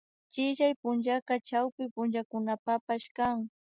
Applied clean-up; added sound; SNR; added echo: none; none; none; none.